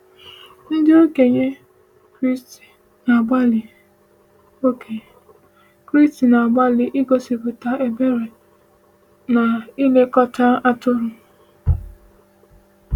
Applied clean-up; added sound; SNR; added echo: none; none; none; none.